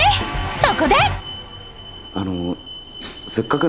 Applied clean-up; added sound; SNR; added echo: none; Alarm; 16 dB; none.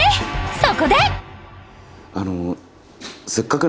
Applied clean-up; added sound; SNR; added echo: none; none; none; none.